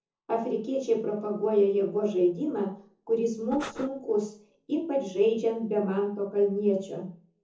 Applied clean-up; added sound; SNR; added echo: neural separator model SepFormer DNS4.